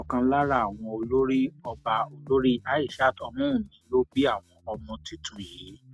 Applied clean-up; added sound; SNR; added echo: neural mask model RNNoise.